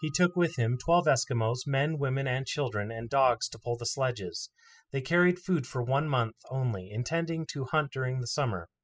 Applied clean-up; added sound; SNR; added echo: classical method spectral subtraction.